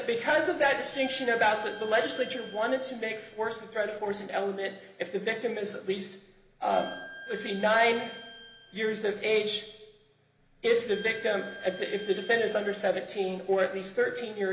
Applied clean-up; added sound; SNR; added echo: none; Bowed string instrument; 18 dB; reverberation time 1.1 s.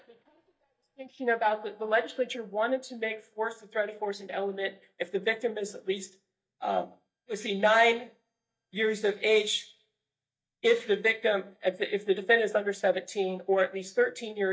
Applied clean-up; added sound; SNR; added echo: neural mask model DeepFilterNet 3.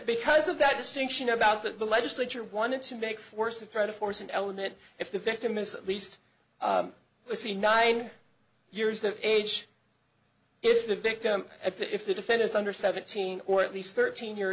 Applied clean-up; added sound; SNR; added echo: none; none; none; none.